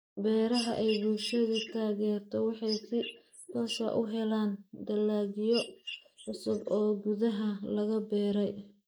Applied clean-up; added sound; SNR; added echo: neural mask model Resemble Enhance denoiser.